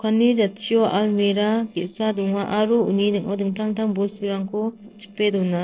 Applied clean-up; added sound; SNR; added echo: neural separator model SepFormer DNS4.